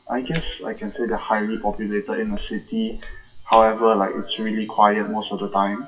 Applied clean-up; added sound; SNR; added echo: classical method WPE with log-MMSE.